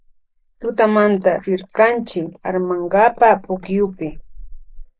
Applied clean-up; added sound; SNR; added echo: neural mask model Resemble Enhance denoiser.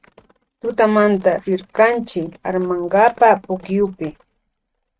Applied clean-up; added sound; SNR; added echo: neural mask model RNNoise.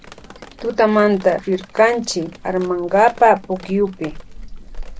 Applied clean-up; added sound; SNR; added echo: none; Drip; 16 dB; none.